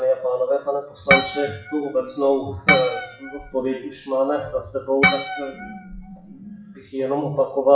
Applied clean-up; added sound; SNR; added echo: classical method WPE with log-MMSE.